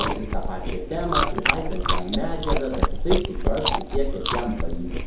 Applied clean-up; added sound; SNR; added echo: none; Chewing, mastication; -5 dB; reverberation time 2.6 s.